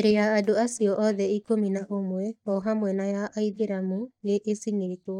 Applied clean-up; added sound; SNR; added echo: neural mask model DeepFilterNet 3.